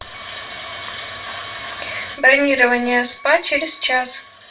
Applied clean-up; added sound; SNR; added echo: none; Wind instrument, woodwind instrument; 20 dB; reverberation time 0.2 s.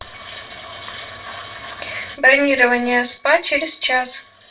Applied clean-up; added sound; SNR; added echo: neural separator model SepFormer DNS4.